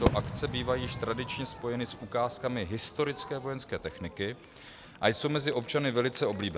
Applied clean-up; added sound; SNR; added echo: none; Crowd / Fireworks; 8 dB; none.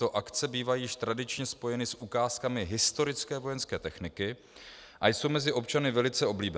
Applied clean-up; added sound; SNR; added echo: none; none; none; none.